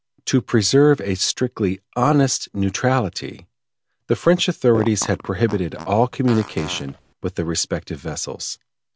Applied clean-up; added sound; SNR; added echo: none; Fart; 13 dB; none.